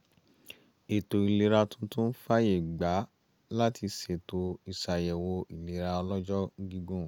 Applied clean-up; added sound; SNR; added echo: none; none; none; none.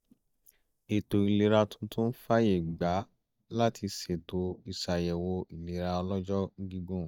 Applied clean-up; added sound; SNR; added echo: neural mask model DeepFilterNet 3.